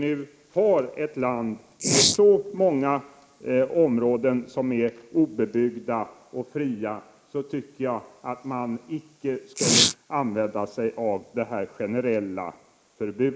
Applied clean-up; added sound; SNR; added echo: neural mask model Resemble Enhance denoiser.